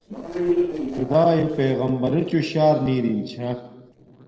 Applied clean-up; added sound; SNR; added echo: neural separator model SepFormer DNS4.